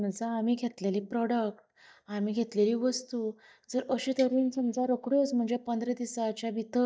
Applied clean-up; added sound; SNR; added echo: neural mask model DeepFilterNet 3.